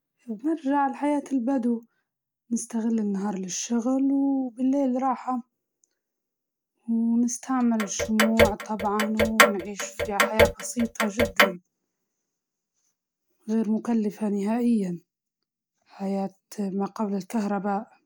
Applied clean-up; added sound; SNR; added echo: none; Clock; -3 dB; none.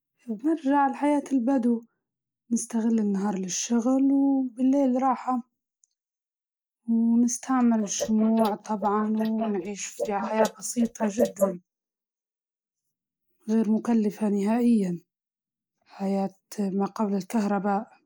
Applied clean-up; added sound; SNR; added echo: neural mask model Resemble Enhance denoiser.